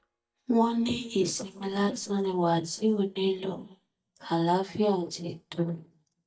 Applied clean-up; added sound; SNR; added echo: neural mask model DeepFilterNet 3.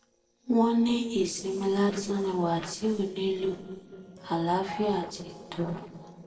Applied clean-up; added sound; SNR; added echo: neural separator model SepFormer DNS4.